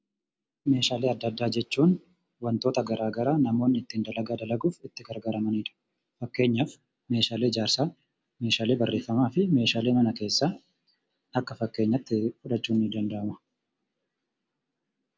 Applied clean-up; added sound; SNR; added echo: none; none; none; none.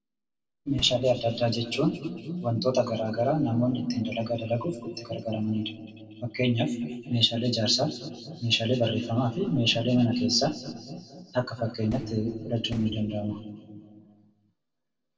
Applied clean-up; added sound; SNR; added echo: neural separator model SepFormer DNS4.